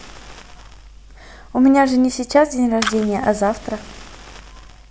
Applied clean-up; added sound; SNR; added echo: none; Fire; 16 dB; none.